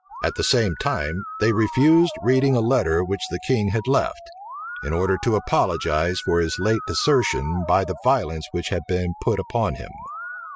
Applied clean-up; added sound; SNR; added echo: classical method spectral subtraction.